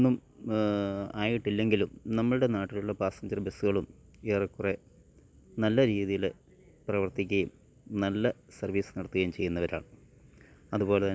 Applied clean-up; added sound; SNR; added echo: none; none; none; none.